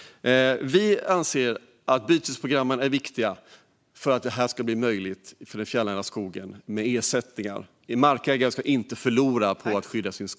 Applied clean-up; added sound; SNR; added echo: none; none; none; none.